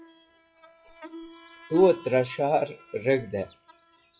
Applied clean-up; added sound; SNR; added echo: classical method WPE with log-MMSE.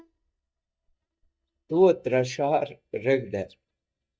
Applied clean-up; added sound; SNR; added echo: neural mask model DeepFilterNet 3.